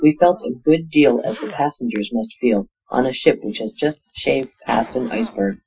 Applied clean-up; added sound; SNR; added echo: classical method Wiener filter.